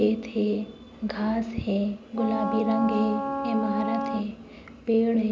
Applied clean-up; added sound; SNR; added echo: none; Wind instrument, woodwind instrument; 6 dB; none.